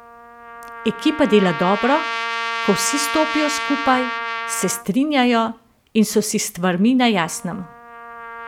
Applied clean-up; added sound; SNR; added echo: none; Trumpet; 8 dB; none.